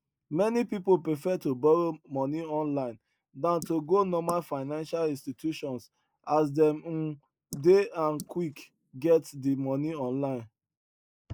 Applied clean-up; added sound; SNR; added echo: neural mask model Resemble Enhance denoiser.